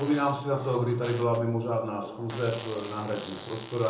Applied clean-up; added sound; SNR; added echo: none; Fart; 12 dB; reverberation time 0.6 s.